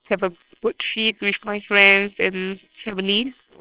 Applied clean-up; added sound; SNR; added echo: neural separator model SepFormer WHAMR!.